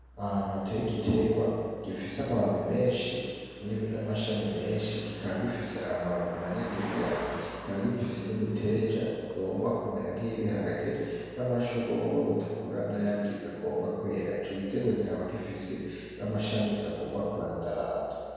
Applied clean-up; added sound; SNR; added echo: none; Car passing by; 17 dB; reverberation time 1.9 s.